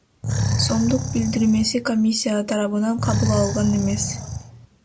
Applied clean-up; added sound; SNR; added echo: none; Animal; 3 dB; none.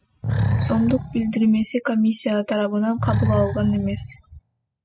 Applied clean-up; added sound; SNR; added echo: classical method spectral subtraction.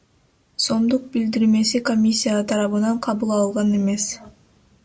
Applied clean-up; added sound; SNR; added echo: none; none; none; none.